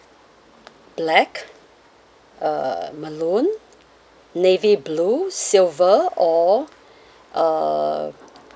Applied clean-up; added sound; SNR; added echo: none; none; none; none.